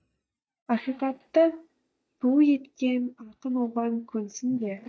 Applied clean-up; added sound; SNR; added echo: neural mask model DeepFilterNet 3.